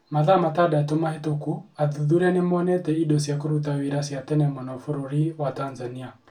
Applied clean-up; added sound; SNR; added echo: none; none; none; reverberation time 0.2 s.